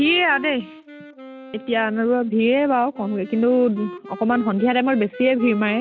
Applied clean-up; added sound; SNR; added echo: none; Wind instrument, woodwind instrument; 17 dB; none.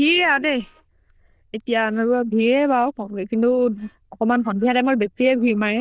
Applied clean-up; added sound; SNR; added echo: neural diffusion model UNIVERSE++.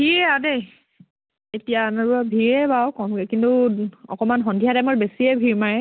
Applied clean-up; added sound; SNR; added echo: none; none; none; none.